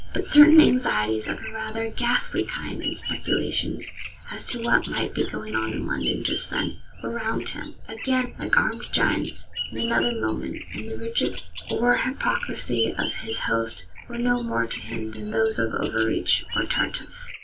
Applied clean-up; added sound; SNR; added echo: none; Bird vocalization, bird call, bird song; 13 dB; reverberation time 0.2 s.